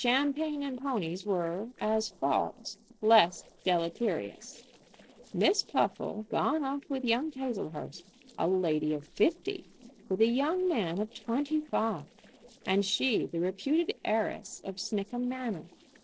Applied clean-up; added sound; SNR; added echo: neural separator model SepFormer DNS4.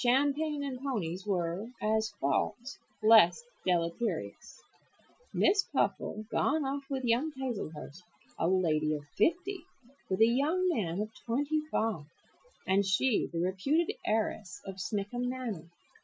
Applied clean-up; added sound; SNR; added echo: classical method Wiener filter.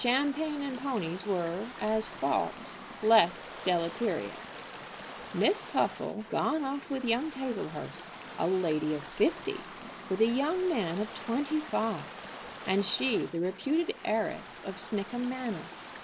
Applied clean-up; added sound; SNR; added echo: none; Stream / Ocean; 13 dB; none.